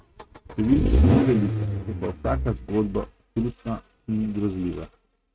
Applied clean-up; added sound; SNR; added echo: neural mask model RNNoise.